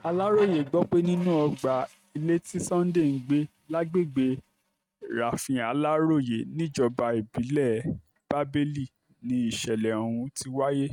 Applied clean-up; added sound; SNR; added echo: neural mask model RNNoise.